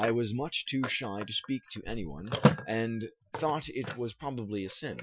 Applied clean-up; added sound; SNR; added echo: classical method Wiener filter.